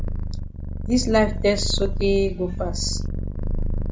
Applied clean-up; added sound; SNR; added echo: none; Purr; 1 dB; none.